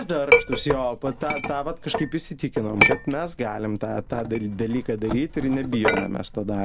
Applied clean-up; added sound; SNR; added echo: none; Chink, clink; 0 dB; none.